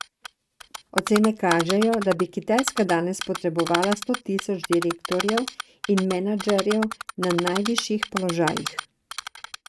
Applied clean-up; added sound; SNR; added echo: neural mask model RNNoise.